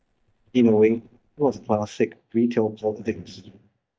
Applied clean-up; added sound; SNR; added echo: neural mask model DeepFilterNet 3.